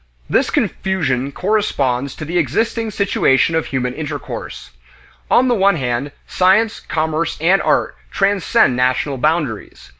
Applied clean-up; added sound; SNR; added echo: none; none; none; none.